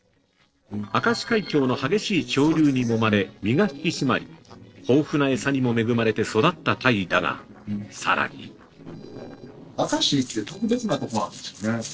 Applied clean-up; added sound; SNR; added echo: neural separator model SepFormer DNS4.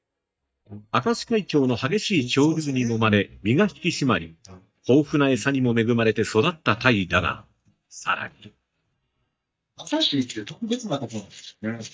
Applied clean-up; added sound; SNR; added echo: neural mask model DeepFilterNet 3.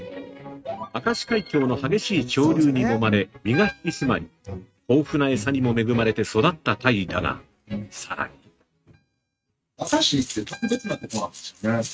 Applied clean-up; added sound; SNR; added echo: neural mask model RNNoise.